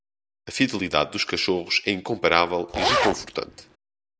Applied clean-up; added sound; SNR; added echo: none; Zipper (clothing); 0 dB; none.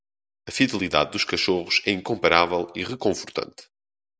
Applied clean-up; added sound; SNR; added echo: none; none; none; none.